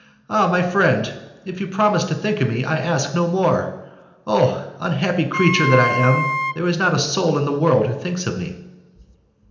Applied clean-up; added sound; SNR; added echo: none; Wind instrument, woodwind instrument; 3 dB; reverberation time 0.8 s.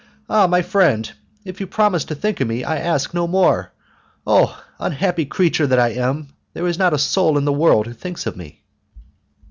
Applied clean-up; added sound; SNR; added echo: none; none; none; none.